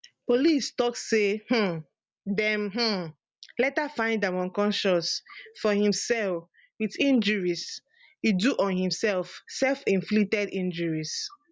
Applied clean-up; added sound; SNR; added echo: none; none; none; none.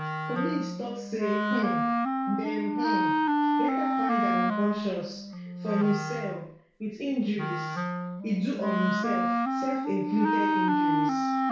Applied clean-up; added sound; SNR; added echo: none; Wind instrument, woodwind instrument; -3 dB; reverberation time 0.6 s.